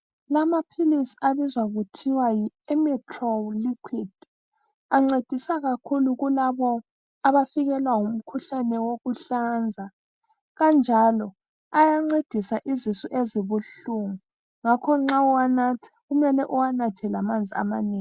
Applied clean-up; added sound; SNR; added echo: none; none; none; none.